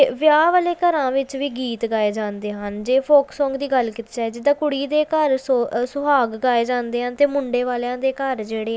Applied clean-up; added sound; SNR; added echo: none; none; none; none.